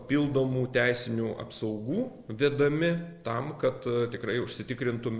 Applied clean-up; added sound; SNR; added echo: none; none; none; none.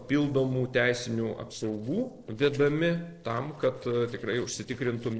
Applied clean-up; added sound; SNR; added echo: neural separator model SepFormer DNS4.